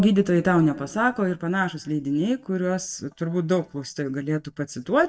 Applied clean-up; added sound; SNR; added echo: neural mask model DeepFilterNet 3.